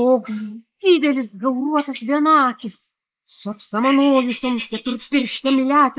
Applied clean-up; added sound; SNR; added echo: neural mask model Resemble Enhance denoiser.